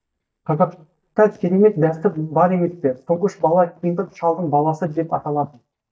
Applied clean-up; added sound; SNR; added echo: neural mask model DeepFilterNet 3.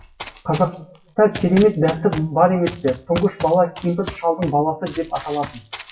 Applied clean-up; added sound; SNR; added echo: classical method WPE with log-MMSE.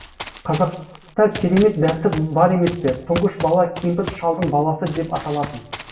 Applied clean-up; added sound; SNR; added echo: none; Run; 12 dB; reverberation time 0.8 s.